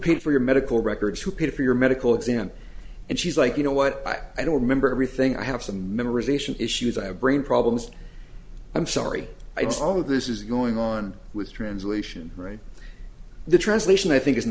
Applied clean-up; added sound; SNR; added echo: none; none; none; none.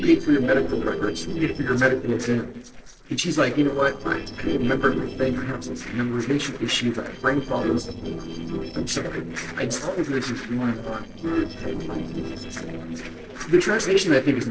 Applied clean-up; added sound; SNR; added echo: neural separator model SepFormer DNS4.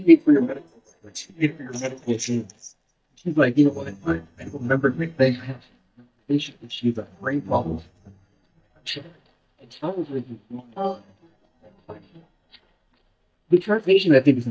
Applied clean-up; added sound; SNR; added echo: neural mask model DeepFilterNet 3.